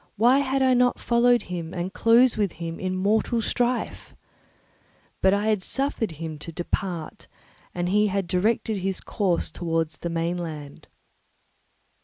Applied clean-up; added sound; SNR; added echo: none; none; none; none.